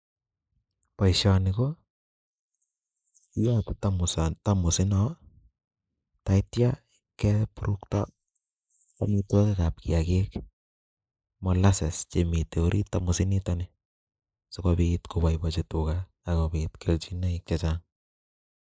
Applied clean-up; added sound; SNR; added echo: neural mask model Resemble Enhance denoiser.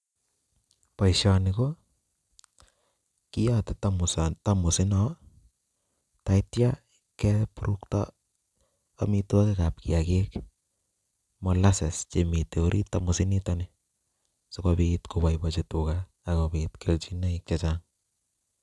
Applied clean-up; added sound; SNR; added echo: none; none; none; none.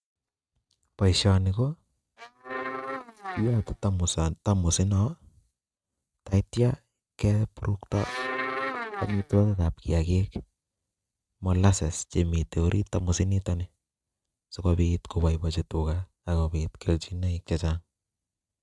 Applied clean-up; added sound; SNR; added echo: neural mask model RNNoise.